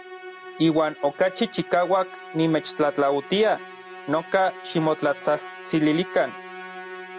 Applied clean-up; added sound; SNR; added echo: none; Musical instrument; 15 dB; none.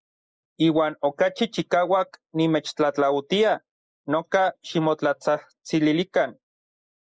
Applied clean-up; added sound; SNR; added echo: neural mask model Resemble Enhance denoiser.